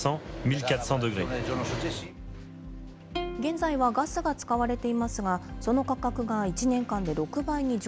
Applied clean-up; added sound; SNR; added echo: none; Plucked string instrument; 14 dB; none.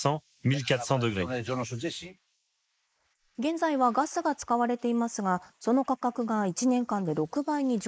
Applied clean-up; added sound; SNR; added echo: neural mask model Resemble Enhance denoiser.